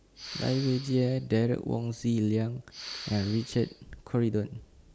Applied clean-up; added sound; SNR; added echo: none; Respiratory sounds; 14 dB; none.